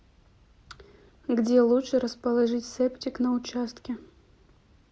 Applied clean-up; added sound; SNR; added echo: none; none; none; none.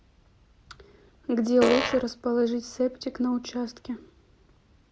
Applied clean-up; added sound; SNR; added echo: none; Fart; -2 dB; none.